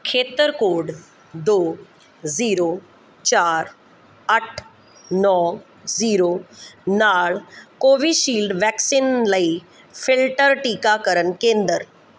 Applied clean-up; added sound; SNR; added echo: none; none; none; none.